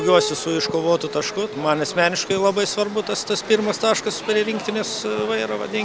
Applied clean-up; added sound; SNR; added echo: none; Piano; 13 dB; none.